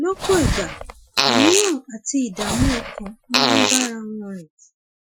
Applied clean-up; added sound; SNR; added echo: classical method Wiener filter.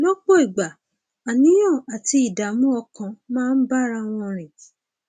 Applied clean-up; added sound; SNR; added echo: none; none; none; none.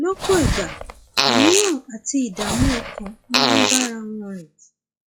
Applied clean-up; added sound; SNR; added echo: classical method log-MMSE.